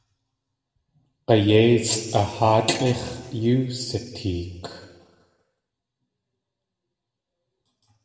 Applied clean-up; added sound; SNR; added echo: none; none; none; reverberation time 1.4 s.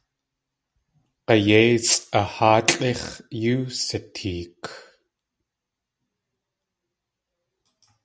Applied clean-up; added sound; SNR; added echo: none; none; none; none.